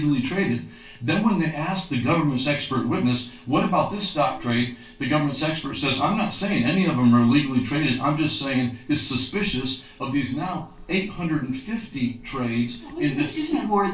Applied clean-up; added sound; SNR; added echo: neural separator model SepFormer DNS4.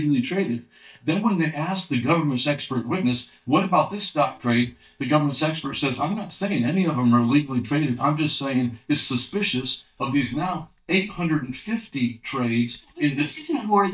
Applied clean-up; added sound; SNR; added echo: neural mask model DeepFilterNet 3.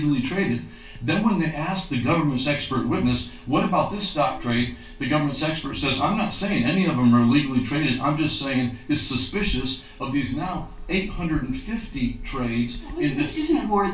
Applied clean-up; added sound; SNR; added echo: none; Bird; 16 dB; reverberation time 0.3 s.